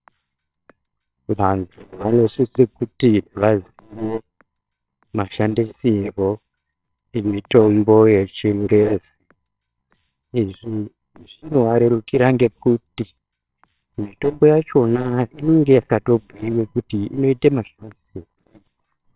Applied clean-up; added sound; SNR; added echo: neural separator model SepFormer WHAMR!.